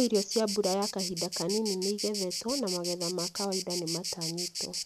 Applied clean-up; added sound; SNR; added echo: neural mask model Resemble Enhance denoiser.